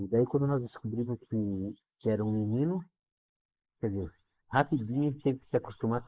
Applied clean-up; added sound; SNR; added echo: neural mask model Resemble Enhance denoiser.